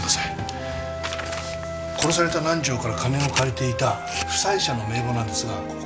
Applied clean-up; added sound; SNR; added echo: none; Camera; 10 dB; none.